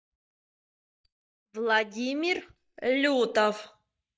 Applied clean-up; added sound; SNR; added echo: neural mask model DeepFilterNet 3.